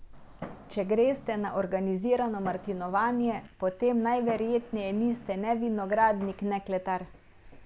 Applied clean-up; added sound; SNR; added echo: none; Fireworks; 17 dB; none.